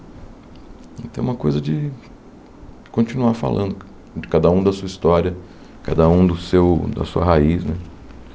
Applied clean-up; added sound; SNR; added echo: none; none; none; none.